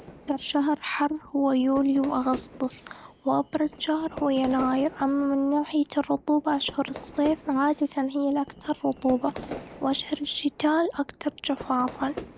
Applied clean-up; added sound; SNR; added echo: none; Fire / Fireworks; 17 dB; none.